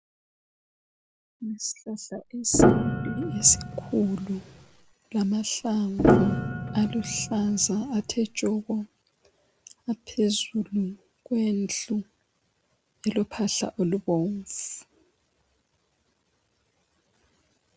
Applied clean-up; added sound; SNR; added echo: none; Piano; -2 dB; none.